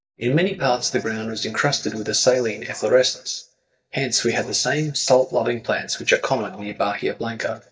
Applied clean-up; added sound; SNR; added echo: neural mask model DeepFilterNet 3.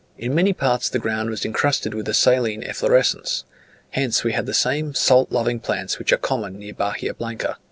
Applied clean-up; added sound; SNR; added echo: none; none; none; none.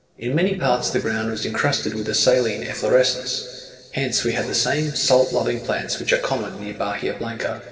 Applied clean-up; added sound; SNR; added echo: neural separator model SepFormer DNS4.